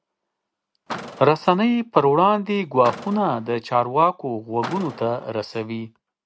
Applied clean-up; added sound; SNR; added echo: none; Car; 16 dB; none.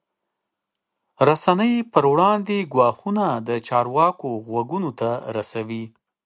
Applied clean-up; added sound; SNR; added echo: none; none; none; none.